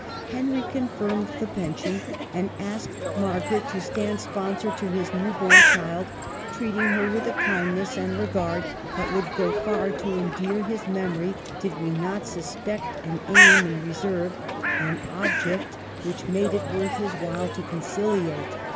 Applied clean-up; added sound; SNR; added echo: none; Bird + Crowd; -2 dB; none.